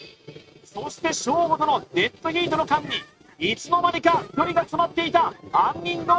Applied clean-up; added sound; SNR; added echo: neural mask model RNNoise.